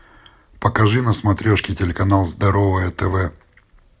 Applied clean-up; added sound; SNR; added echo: none; none; none; none.